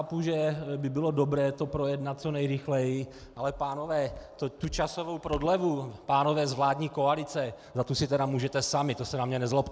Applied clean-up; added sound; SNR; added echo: none; none; none; none.